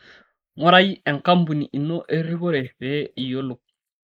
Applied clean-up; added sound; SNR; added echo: neural mask model Resemble Enhance denoiser.